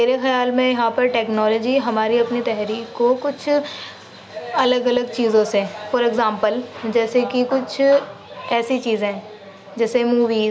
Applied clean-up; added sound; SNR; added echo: none; none; none; none.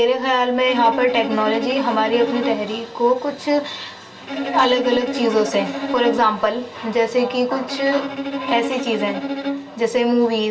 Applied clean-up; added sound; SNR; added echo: none; Bowed string instrument; 8 dB; reverberation time 0.2 s.